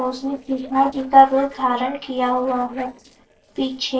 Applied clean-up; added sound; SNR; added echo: neural separator model SepFormer DNS4.